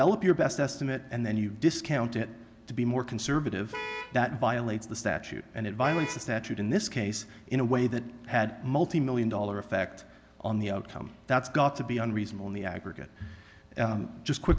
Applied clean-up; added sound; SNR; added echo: none; Vehicle horn, car horn, honking; 10 dB; none.